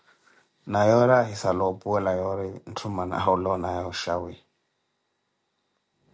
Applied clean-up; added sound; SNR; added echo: none; none; none; none.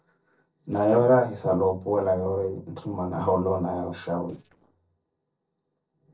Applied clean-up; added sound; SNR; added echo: neural separator model SepFormer DNS4.